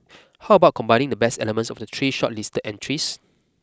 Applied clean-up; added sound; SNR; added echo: none; none; none; none.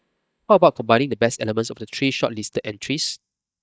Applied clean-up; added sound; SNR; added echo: neural mask model DeepFilterNet 3.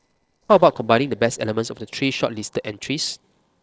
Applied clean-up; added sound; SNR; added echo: neural separator model SepFormer DNS4.